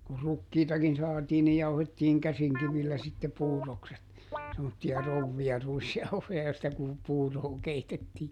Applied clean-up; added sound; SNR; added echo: none; Guitar; 13 dB; none.